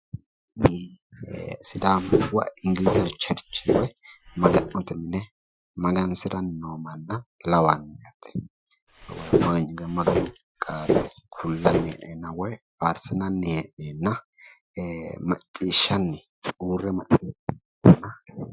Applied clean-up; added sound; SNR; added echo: classical method Wiener filter.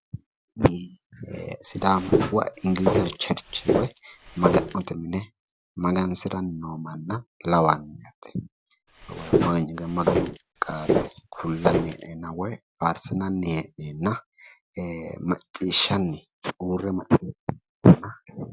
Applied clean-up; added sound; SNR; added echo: none; Walk, footsteps; 0 dB; none.